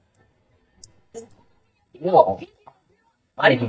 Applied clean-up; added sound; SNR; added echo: neural mask model DeepFilterNet 3.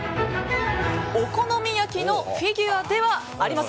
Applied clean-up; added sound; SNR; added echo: none; none; none; none.